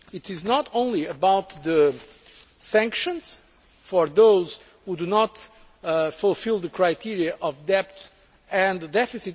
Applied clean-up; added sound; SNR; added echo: none; none; none; none.